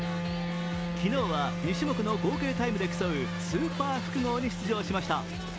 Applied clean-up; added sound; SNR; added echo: none; Wind instrument, woodwind instrument; 3 dB; none.